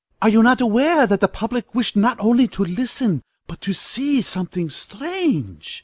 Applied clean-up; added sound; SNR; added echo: none; none; none; none.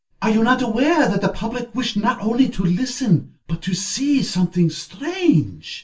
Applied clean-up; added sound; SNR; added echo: none; none; none; reverberation time 0.2 s.